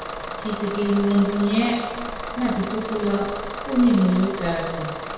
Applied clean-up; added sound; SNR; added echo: none; Bus / Engine; 9 dB; reverberation time 1.1 s.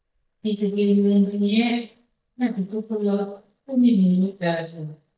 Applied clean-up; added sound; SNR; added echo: neural mask model DeepFilterNet 3.